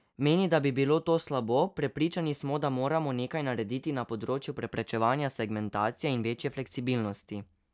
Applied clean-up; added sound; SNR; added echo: none; none; none; none.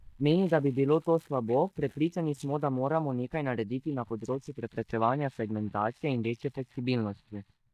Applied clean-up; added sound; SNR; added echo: neural mask model DeepFilterNet 3.